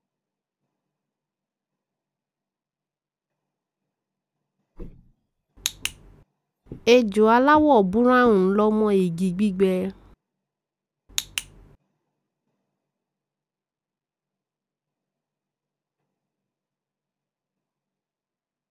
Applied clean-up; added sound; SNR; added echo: none; Walk, footsteps; 19 dB; none.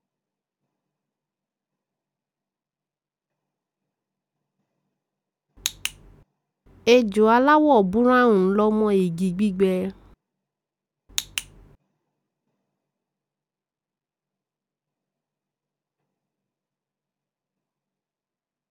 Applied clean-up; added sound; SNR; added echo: none; none; none; none.